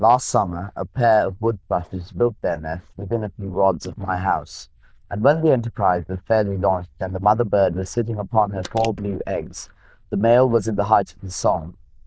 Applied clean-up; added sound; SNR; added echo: neural diffusion model UNIVERSE++.